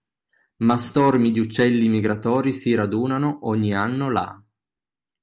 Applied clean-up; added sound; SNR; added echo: none; none; none; none.